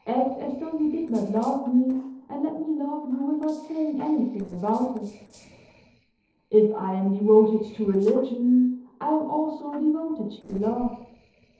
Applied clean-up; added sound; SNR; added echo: neural separator model SepFormer DNS4.